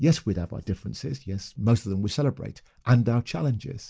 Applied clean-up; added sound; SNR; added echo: none; none; none; none.